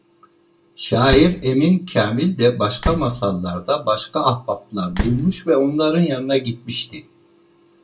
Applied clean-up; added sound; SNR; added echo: none; Slam; 5 dB; reverberation time 0.1 s.